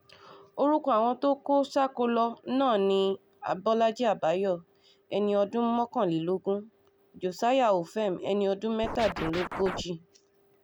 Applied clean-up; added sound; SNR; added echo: none; Scratching (performance technique); 7 dB; none.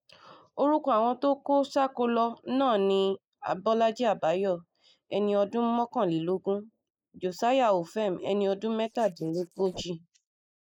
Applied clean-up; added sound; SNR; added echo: neural mask model Resemble Enhance denoiser.